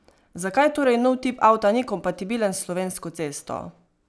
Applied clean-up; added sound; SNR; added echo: none; none; none; none.